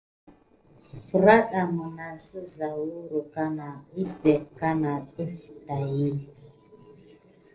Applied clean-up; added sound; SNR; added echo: neural separator model SepFormer DNS4.